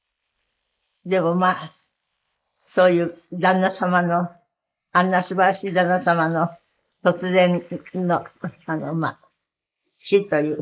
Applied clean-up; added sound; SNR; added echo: neural mask model Resemble Enhance denoiser.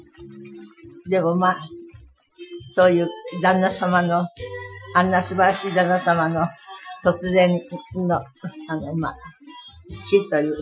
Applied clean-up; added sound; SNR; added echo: classical method Wiener filter.